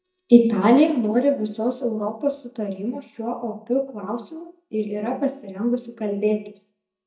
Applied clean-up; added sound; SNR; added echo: neural mask model DeepFilterNet 3.